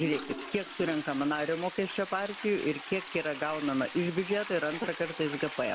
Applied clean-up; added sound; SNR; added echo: none; Toilet flush; 11 dB; none.